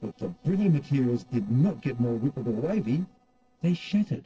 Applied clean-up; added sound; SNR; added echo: neural separator model SepFormer DNS4.